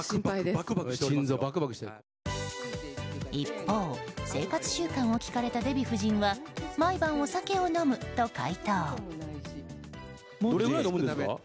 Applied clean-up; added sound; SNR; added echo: none; none; none; none.